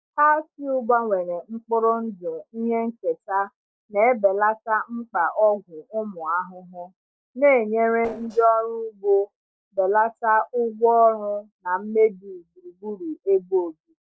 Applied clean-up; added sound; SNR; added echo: neural separator model SepFormer DNS4.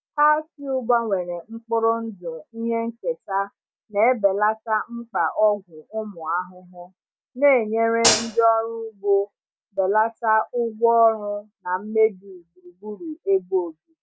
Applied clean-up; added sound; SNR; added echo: none; Hi-hat; -2 dB; none.